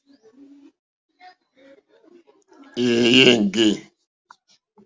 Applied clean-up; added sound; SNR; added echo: none; none; none; none.